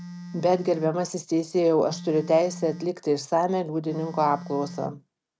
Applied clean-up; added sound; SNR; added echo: none; Telephone; 15 dB; none.